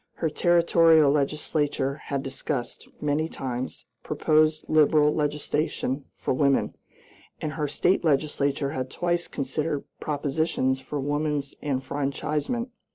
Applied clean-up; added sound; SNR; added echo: neural mask model Resemble Enhance denoiser.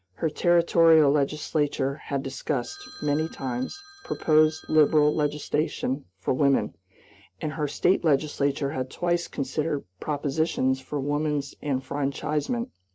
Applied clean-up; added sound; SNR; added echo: neural mask model RNNoise.